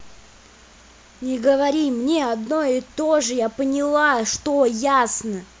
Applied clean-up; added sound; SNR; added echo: none; none; none; none.